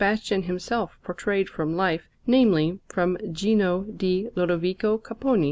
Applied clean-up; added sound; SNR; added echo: none; none; none; none.